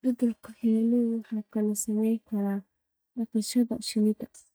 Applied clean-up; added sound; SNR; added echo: neural mask model DeepFilterNet 3.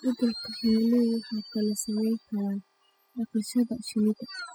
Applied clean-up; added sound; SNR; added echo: classical method spectral subtraction.